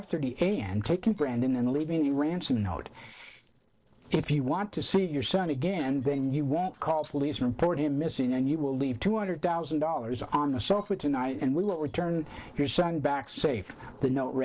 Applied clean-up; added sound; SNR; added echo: neural separator model SepFormer DNS4.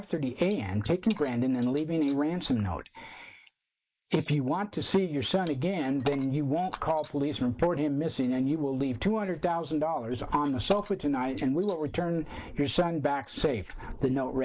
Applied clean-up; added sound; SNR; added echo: neural mask model Resemble Enhance denoiser.